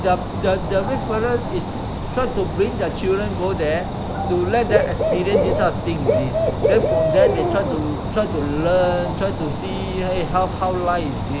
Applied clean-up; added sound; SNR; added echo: none; Bird / Dog; 0 dB; none.